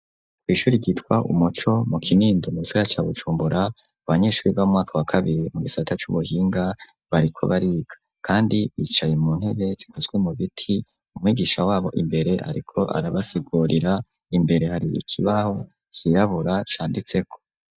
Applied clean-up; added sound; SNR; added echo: neural mask model DeepFilterNet 3.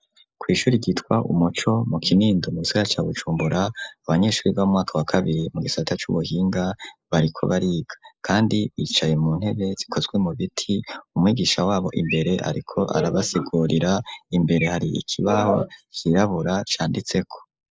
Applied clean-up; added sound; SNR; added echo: neural mask model Resemble Enhance denoiser.